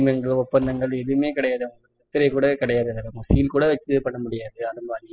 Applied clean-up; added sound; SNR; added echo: classical method spectral subtraction.